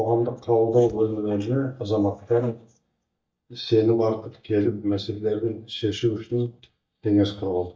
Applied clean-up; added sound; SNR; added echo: neural mask model DeepFilterNet 3.